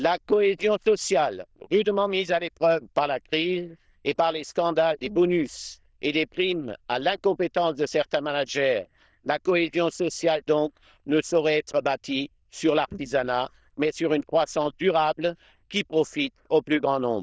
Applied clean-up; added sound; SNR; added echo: neural diffusion model UNIVERSE++.